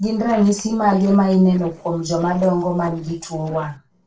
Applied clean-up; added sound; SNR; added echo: neural separator model SepFormer DNS4.